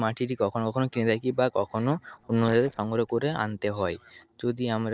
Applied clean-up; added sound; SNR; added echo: neural separator model SepFormer DNS4.